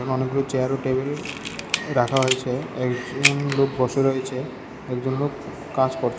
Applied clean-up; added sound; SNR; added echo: none; Camera; 6 dB; none.